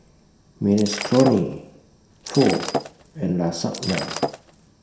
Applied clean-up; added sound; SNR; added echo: none; Shatter; 7 dB; reverberation time 0.7 s.